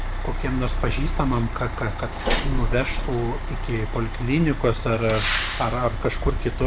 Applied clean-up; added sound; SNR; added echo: none; Truck; 0 dB; none.